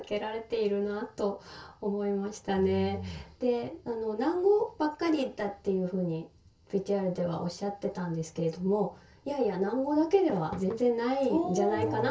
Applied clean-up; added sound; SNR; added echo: none; Fireworks; 18 dB; reverberation time 0.2 s.